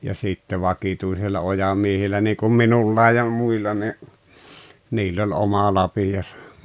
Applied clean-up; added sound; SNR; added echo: none; none; none; none.